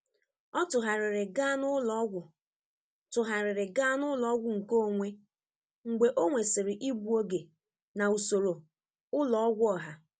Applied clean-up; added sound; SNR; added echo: none; none; none; none.